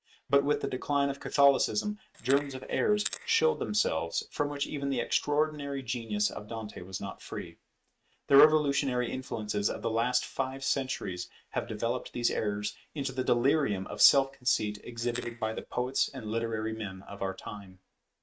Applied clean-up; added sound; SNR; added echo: neural mask model RNNoise.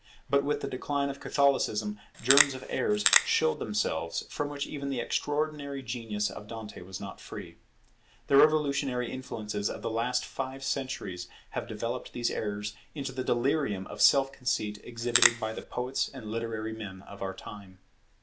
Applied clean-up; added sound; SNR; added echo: none; Crackle; -3 dB; none.